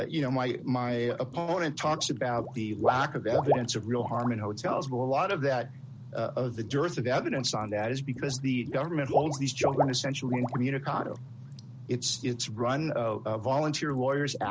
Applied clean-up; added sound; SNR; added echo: none; Water / Liquid; 7 dB; none.